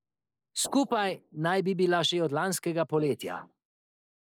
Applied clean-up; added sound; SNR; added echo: neural mask model Resemble Enhance denoiser.